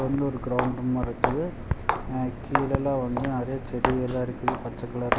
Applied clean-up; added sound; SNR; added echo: none; Walk, footsteps; 3 dB; none.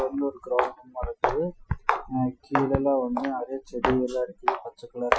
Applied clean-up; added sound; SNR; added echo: classical method Wiener filter.